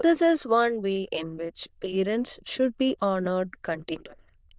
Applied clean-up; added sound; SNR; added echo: neural diffusion model UNIVERSE++.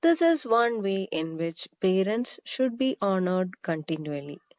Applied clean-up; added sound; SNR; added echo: none; none; none; none.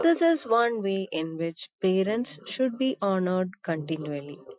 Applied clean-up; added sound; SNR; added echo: classical method Wiener filter.